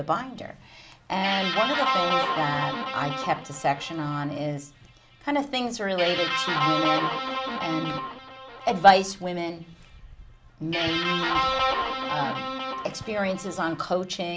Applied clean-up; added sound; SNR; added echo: none; Guitar; 2 dB; none.